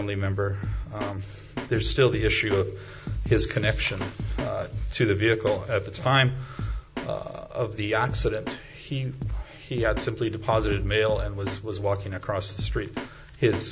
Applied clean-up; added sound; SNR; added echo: none; Drum kit; 7 dB; none.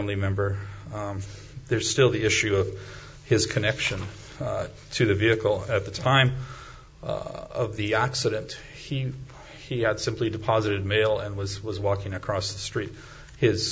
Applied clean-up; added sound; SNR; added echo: none; none; none; none.